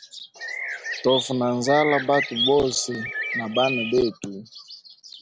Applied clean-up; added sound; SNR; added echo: none; Bird; 5 dB; none.